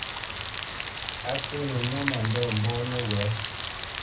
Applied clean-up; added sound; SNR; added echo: none; Rain; -1 dB; reverberation time 0.3 s.